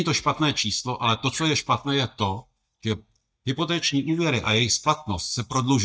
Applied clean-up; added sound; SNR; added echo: neural mask model DeepFilterNet 3.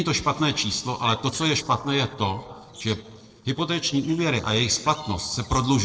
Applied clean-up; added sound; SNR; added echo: neural separator model SepFormer DNS4.